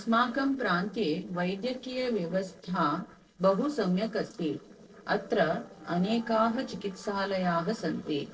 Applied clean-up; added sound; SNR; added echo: neural separator model SepFormer DNS4.